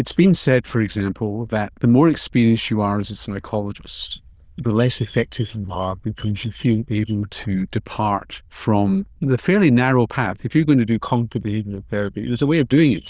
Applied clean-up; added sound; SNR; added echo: neural diffusion model UNIVERSE++.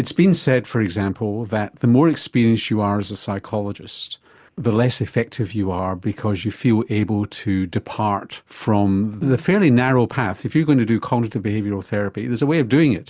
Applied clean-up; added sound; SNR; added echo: none; none; none; none.